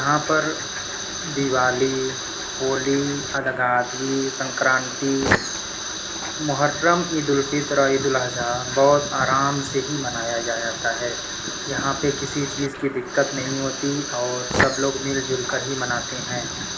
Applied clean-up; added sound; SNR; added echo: none; Fire; 6 dB; reverberation time 0.4 s.